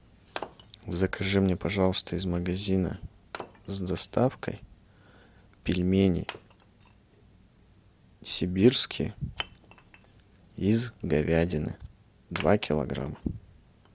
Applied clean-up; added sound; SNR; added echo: none; Wood; 20 dB; none.